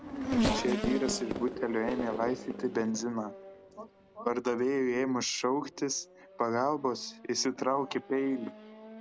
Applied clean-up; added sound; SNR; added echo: none; Race car, auto racing / Accelerating, revving, vroom; 6 dB; none.